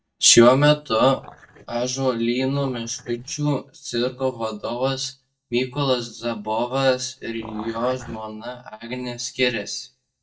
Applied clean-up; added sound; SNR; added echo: neural mask model DeepFilterNet 3.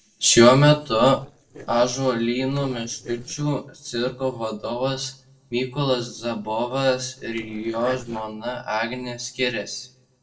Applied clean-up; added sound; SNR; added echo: neural separator model SepFormer DNS4.